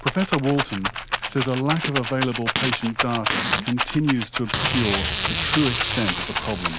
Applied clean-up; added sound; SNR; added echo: none; Packing tape, duct tape + Rattle; -2 dB; none.